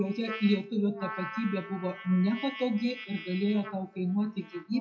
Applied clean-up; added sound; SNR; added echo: classical method WPE with log-MMSE.